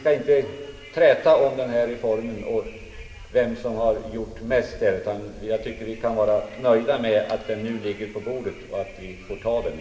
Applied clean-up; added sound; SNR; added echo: none; Wind; 19 dB; reverberation time 1.3 s.